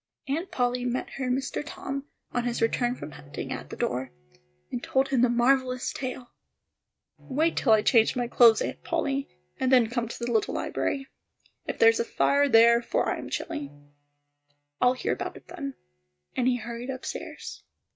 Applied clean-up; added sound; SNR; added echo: neural mask model RNNoise.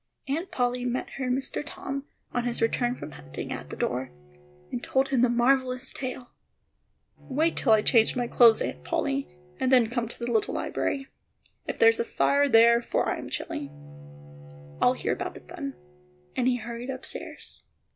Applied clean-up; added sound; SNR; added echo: none; Bowed string instrument; 19 dB; none.